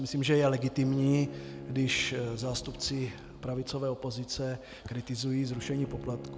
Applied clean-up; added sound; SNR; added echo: none; Bowed string instrument; 15 dB; none.